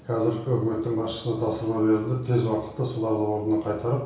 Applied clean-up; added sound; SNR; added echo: none; none; none; reverberation time 0.6 s.